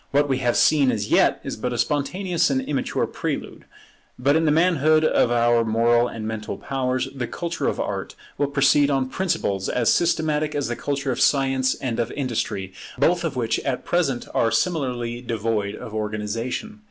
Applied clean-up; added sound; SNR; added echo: none; none; none; none.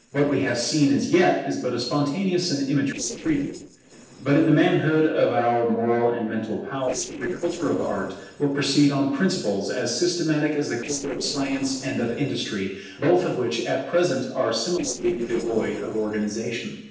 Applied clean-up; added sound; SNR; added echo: neural separator model SepFormer DNS4.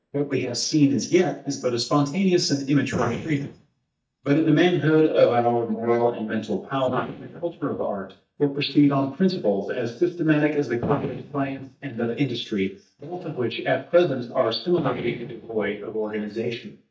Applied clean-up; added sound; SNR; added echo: neural mask model DeepFilterNet 3.